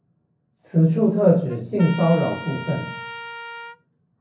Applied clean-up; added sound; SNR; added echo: none; Trumpet; 15 dB; reverberation time 0.6 s.